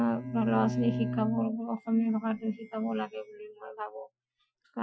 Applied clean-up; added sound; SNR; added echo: classical method Wiener filter.